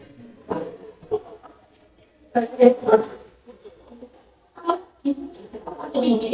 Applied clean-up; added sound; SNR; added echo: neural mask model DeepFilterNet 3.